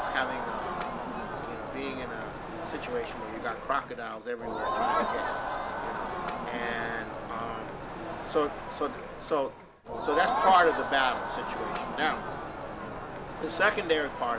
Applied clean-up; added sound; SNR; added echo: none; Crowd; 2 dB; none.